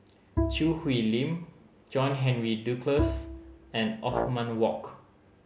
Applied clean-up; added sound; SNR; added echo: none; Bowed string instrument + Brass instrument; 5 dB; none.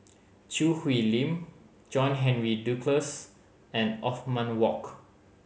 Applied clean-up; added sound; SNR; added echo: none; none; none; none.